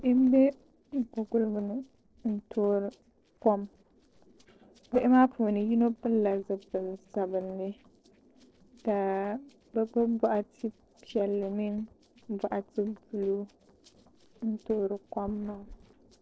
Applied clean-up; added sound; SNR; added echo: neural separator model SepFormer DNS4.